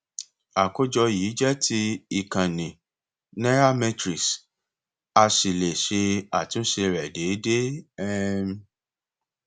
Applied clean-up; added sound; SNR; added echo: none; none; none; none.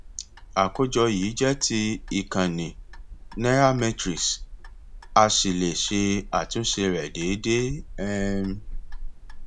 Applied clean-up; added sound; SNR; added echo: none; Clock; 12 dB; none.